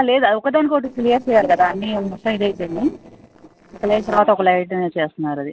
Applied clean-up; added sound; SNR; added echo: neural separator model SepFormer DNS4.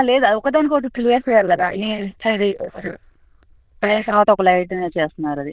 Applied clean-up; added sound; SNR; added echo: neural diffusion model UNIVERSE++.